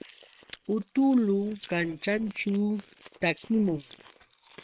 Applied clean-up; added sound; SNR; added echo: neural separator model SepFormer WHAM!.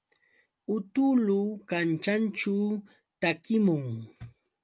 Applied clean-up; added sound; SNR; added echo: none; none; none; none.